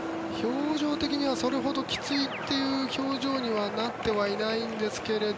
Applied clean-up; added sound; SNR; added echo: none; Keyboard (musical); 11 dB; none.